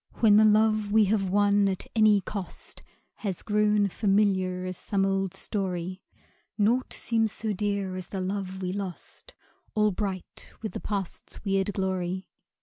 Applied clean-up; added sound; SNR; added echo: none; none; none; none.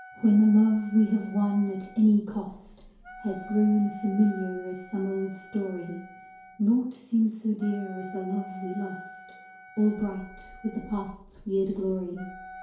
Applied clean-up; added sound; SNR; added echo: none; Wind instrument, woodwind instrument; 19 dB; reverberation time 2.4 s.